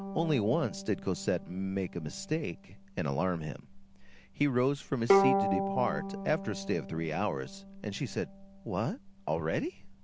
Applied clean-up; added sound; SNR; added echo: none; Bowed string instrument; 3 dB; none.